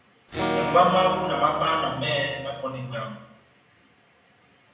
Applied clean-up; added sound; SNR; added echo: none; Acoustic guitar / Strum; 5 dB; reverberation time 0.8 s.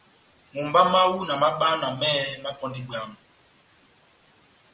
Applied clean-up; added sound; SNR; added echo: none; none; none; none.